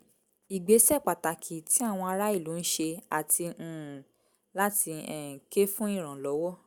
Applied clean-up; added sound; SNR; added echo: none; none; none; none.